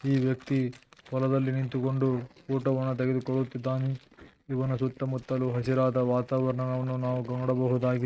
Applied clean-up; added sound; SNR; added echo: neural mask model RNNoise.